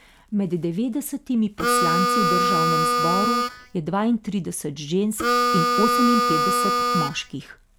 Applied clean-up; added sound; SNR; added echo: none; Harmonica; -5 dB; none.